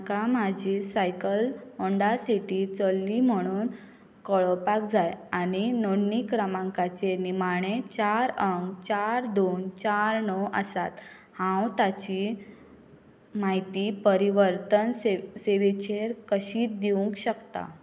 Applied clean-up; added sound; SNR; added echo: none; none; none; none.